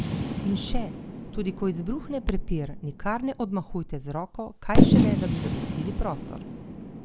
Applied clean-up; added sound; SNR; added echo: none; Fireworks; -3 dB; none.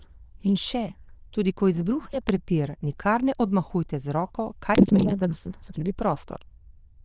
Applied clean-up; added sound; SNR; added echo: neural diffusion model UNIVERSE++.